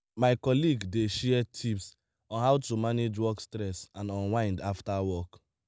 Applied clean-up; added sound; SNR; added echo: none; none; none; none.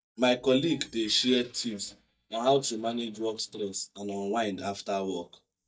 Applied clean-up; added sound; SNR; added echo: neural mask model DeepFilterNet 3.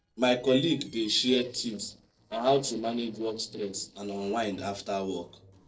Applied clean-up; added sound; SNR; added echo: neural separator model SepFormer DNS4.